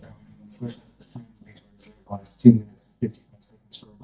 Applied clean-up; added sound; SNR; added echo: neural mask model DeepFilterNet 3.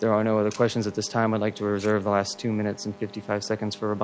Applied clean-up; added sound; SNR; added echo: none; none; none; none.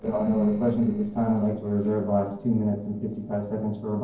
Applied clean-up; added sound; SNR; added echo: neural separator model SepFormer DNS4.